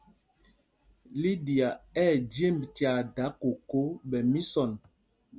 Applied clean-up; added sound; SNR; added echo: none; none; none; none.